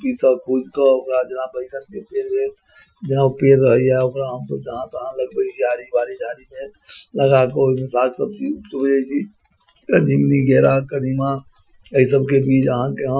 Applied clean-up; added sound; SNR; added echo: classical method Wiener filter.